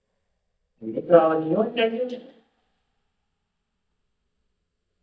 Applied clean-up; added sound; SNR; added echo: neural mask model DeepFilterNet 3.